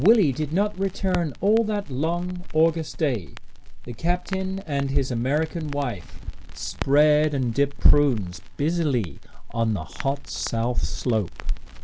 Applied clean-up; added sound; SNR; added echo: none; Crackle; 10 dB; none.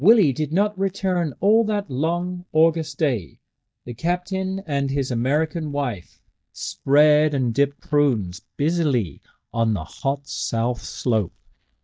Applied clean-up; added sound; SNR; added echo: neural mask model DeepFilterNet 3.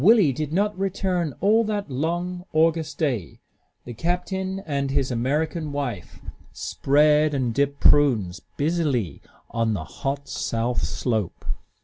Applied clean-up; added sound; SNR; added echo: none; none; none; none.